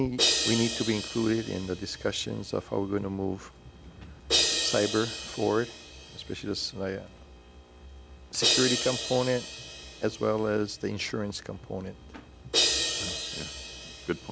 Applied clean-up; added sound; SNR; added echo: none; Crash cymbal; 2 dB; none.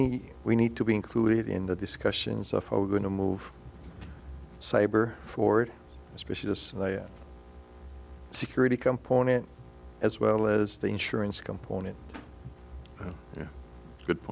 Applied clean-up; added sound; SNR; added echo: none; none; none; none.